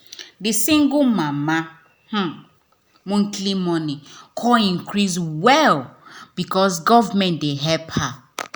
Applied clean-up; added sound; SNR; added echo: none; none; none; none.